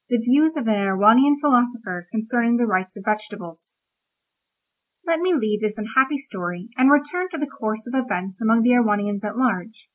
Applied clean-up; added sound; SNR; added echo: none; none; none; none.